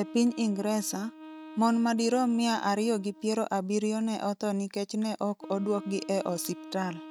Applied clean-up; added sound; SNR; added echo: neural mask model RNNoise.